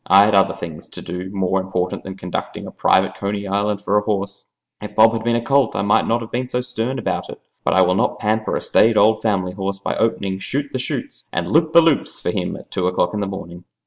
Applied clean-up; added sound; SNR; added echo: none; none; none; none.